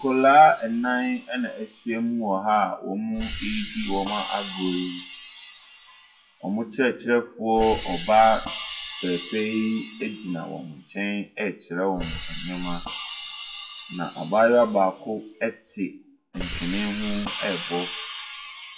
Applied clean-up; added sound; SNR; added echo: classical method WPE with log-MMSE.